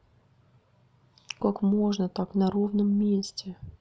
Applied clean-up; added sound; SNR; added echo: none; none; none; none.